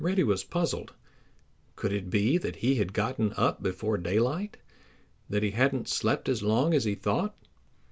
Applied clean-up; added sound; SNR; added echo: none; none; none; none.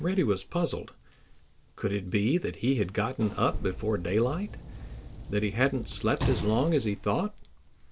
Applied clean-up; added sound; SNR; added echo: none; Sliding door / Slam; 10 dB; none.